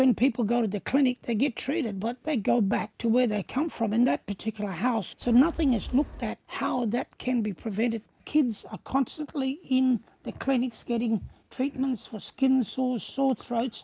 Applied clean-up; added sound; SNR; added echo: none; Wind; 11 dB; none.